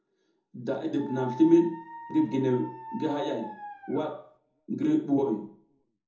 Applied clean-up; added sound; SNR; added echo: none; Dog; 14 dB; reverberation time 0.6 s.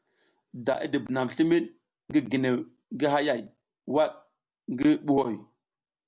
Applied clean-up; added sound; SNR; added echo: none; none; none; none.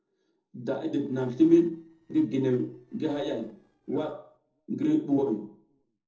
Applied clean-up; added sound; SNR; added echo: neural separator model SepFormer DNS4.